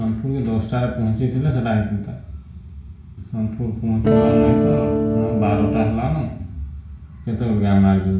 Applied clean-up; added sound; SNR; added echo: none; Electric guitar / Strum; -3 dB; reverberation time 0.6 s.